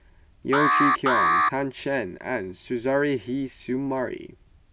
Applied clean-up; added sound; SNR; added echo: none; Alarm; -5 dB; none.